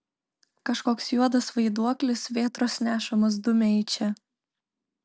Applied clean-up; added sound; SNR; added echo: none; none; none; none.